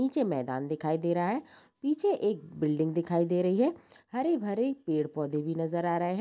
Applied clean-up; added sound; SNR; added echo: none; none; none; none.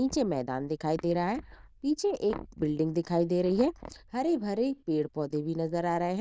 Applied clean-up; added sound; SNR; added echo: neural diffusion model UNIVERSE++.